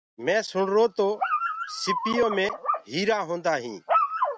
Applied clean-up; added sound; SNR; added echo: none; none; none; none.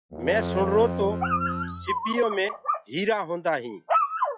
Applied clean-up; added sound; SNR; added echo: classical method log-MMSE.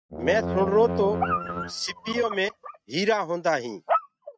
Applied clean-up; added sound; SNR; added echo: neural mask model RNNoise.